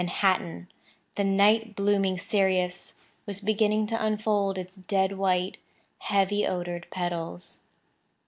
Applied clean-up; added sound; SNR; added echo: none; none; none; none.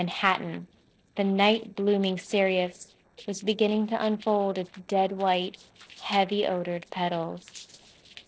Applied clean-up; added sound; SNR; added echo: neural separator model SepFormer DNS4.